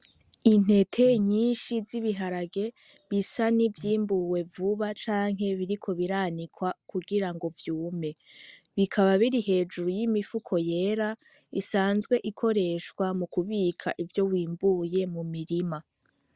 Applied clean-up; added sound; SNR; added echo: none; none; none; none.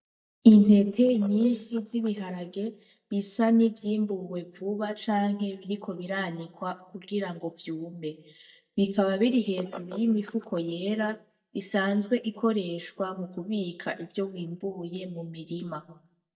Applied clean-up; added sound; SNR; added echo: neural mask model DeepFilterNet 3.